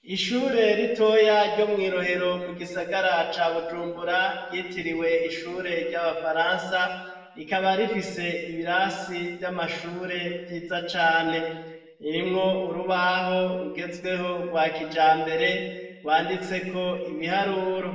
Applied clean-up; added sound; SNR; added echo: none; none; none; reverberation time 1.1 s.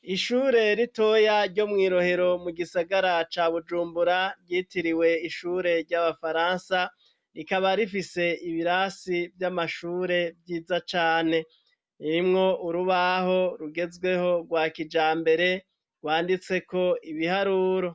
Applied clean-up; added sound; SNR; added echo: none; none; none; none.